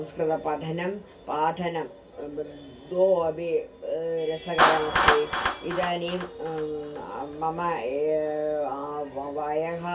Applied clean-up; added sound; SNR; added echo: none; Clapping; 4 dB; reverberation time 0.2 s.